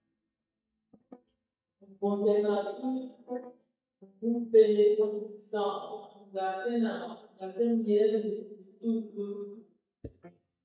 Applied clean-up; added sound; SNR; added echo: neural mask model DeepFilterNet 3.